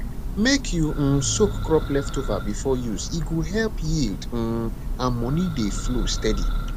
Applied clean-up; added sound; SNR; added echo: none; Church bell; 2 dB; none.